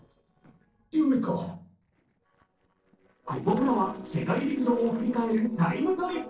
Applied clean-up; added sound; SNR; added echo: neural separator model SepFormer DNS4.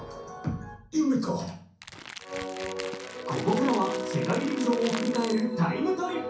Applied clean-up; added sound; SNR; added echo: none; Crackle; 13 dB; reverberation time 0.6 s.